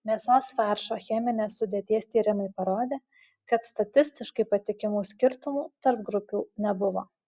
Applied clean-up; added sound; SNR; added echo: none; none; none; none.